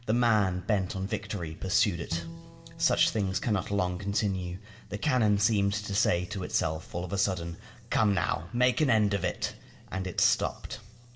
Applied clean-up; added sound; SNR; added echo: none; Bowed string instrument; 15 dB; reverberation time 1.9 s.